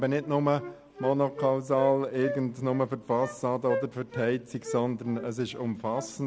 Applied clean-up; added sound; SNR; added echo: none; Wind instrument, woodwind instrument; 12 dB; none.